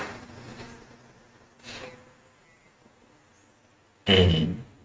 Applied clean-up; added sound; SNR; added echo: neural mask model RNNoise.